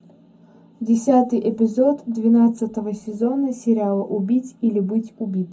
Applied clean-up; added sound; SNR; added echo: none; none; none; reverberation time 0.4 s.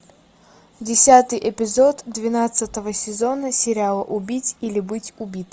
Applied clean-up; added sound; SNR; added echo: none; none; none; none.